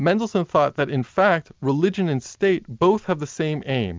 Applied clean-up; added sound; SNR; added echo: none; none; none; none.